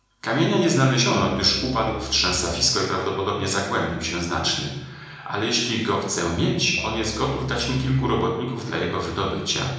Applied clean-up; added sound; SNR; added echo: none; Musical instrument; 13 dB; reverberation time 1.0 s.